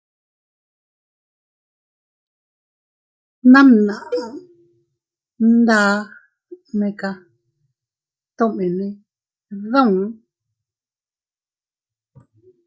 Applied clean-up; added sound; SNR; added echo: neural mask model DeepFilterNet 3.